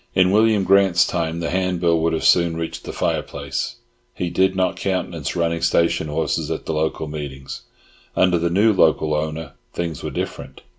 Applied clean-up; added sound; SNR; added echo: none; none; none; none.